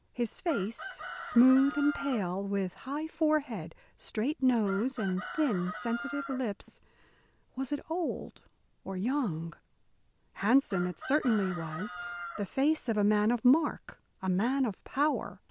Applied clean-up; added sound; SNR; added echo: none; Chicken, rooster; 11 dB; none.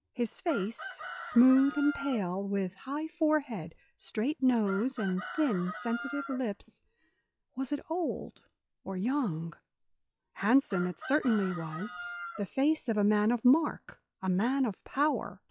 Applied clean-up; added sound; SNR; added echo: classical method log-MMSE.